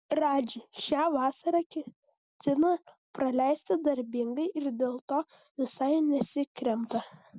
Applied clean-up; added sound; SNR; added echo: none; none; none; none.